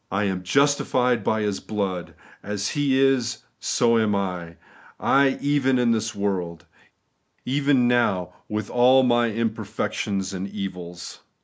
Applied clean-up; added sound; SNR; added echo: none; none; none; none.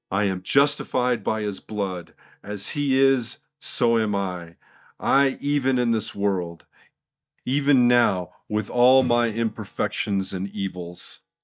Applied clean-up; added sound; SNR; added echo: neural mask model DeepFilterNet 3.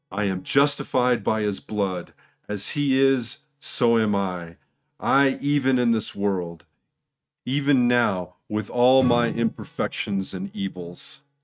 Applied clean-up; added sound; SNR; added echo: neural mask model RNNoise.